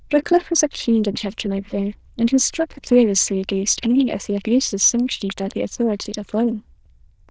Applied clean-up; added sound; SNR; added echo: neural diffusion model UNIVERSE++.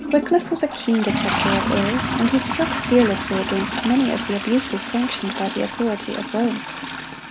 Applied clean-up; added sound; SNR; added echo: none; Toilet flush; 4 dB; none.